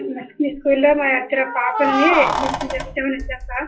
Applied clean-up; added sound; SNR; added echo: classical method WPE with log-MMSE.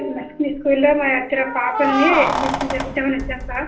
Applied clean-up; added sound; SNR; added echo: none; Keys jangling; 5 dB; reverberation time 0.5 s.